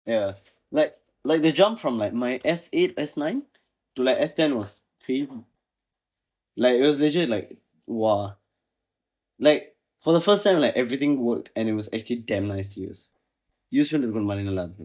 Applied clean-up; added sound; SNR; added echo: neural mask model DeepFilterNet 3.